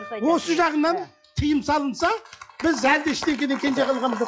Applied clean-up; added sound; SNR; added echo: classical method log-MMSE.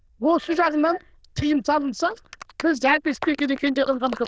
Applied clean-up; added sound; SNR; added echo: neural diffusion model UNIVERSE++.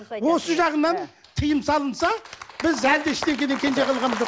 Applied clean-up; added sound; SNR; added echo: none; none; none; none.